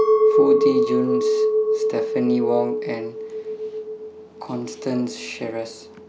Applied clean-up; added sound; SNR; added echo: none; Chink, clink; -5 dB; none.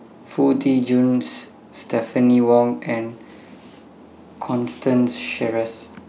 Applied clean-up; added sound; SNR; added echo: none; none; none; none.